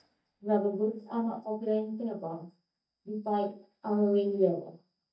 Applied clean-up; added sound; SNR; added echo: neural mask model DeepFilterNet 3.